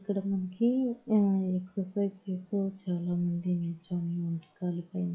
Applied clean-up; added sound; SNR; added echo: classical method log-MMSE.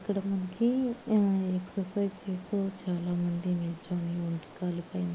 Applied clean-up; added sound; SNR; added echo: none; Stream; 19 dB; none.